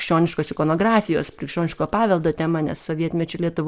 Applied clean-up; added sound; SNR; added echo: neural separator model SepFormer DNS4.